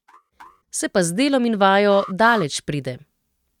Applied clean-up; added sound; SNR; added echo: neural mask model RNNoise.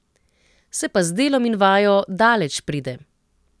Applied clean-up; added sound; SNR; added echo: none; none; none; none.